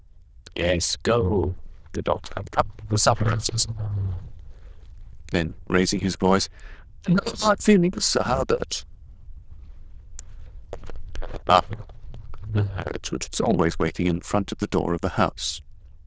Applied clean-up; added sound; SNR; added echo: neural diffusion model UNIVERSE++.